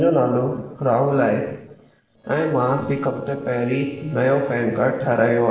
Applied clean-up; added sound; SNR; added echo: neural separator model SepFormer DNS4.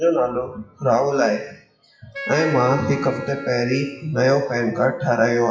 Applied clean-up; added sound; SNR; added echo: classical method WPE with log-MMSE.